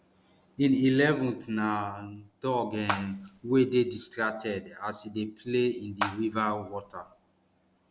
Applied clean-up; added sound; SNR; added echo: none; Water / Splash, splatter; 10 dB; none.